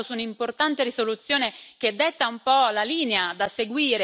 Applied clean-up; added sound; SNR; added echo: none; none; none; none.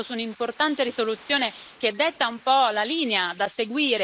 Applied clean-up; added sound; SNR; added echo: neural mask model Resemble Enhance denoiser.